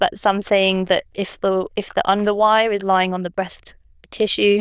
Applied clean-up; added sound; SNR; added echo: neural diffusion model UNIVERSE++.